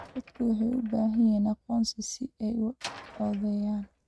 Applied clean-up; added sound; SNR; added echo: neural mask model RNNoise.